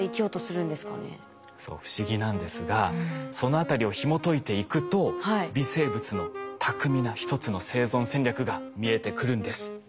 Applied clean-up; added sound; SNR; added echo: none; Wind instrument, woodwind instrument; 10 dB; none.